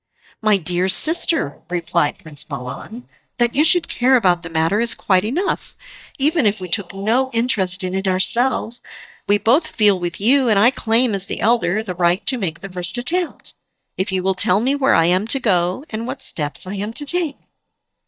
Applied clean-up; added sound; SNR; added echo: neural mask model DeepFilterNet 3.